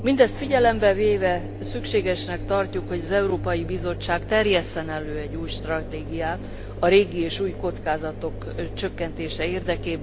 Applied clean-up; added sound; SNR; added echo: none; Engine; 8 dB; none.